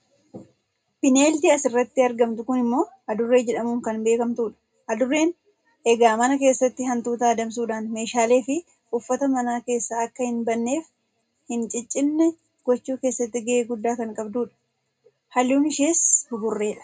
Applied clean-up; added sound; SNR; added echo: none; none; none; reverberation time 0.2 s.